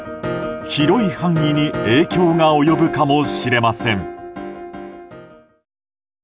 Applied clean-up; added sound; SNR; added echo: none; none; none; none.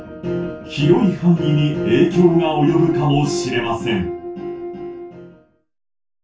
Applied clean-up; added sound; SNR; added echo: none; none; none; reverberation time 0.2 s.